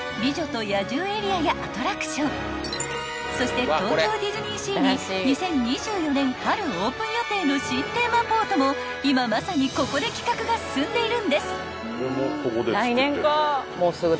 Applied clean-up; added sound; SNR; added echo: none; none; none; none.